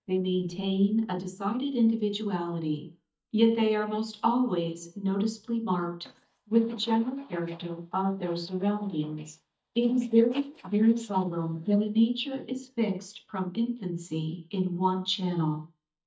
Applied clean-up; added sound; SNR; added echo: neural mask model DeepFilterNet 3.